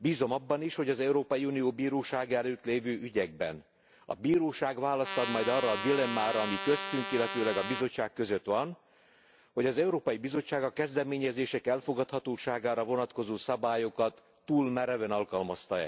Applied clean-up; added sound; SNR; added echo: none; Trumpet; 6 dB; none.